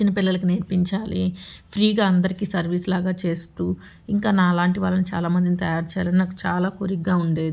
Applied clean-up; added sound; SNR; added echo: none; none; none; none.